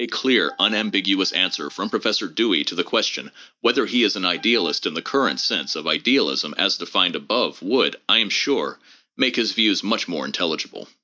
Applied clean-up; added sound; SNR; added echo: neural mask model DeepFilterNet 3.